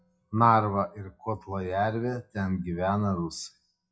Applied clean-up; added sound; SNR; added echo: classical method WPE with log-MMSE.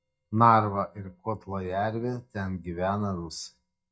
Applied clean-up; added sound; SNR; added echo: neural mask model DeepFilterNet 3.